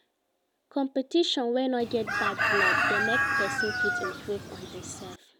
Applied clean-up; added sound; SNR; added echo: none; Chicken, rooster; -3 dB; none.